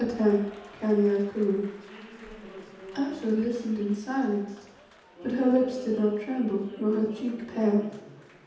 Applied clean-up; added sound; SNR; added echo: none; Applause; 18 dB; reverberation time 0.8 s.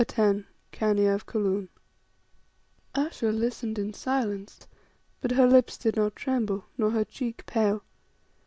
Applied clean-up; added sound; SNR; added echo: none; none; none; none.